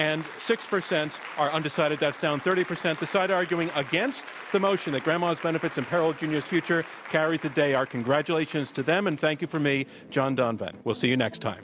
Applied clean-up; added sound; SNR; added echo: none; none; none; none.